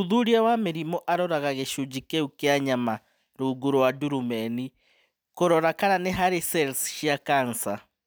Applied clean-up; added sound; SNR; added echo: none; none; none; none.